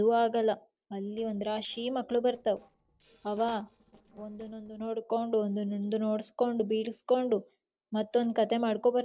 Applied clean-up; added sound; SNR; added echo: neural separator model SepFormer DNS4.